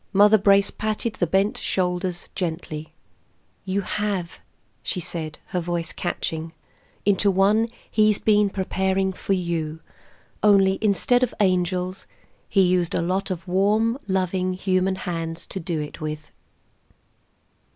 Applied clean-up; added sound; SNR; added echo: none; none; none; none.